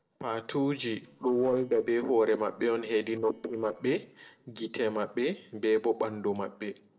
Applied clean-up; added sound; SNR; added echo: neural separator model SepFormer DNS4.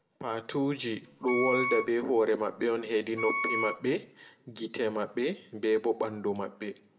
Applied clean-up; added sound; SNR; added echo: none; Wind instrument, woodwind instrument; 3 dB; reverberation time 0.4 s.